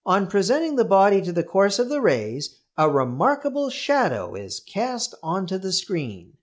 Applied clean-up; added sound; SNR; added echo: none; none; none; none.